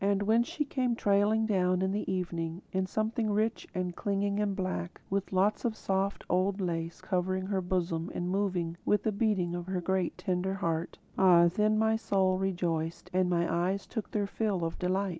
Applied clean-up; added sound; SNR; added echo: none; none; none; none.